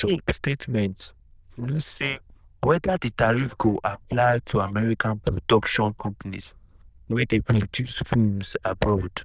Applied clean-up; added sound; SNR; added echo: neural diffusion model UNIVERSE++.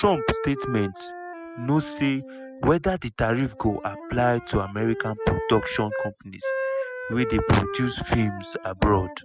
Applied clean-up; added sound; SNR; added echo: classical method spectral subtraction.